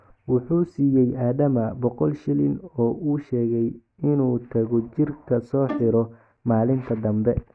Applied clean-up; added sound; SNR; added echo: neural mask model RNNoise.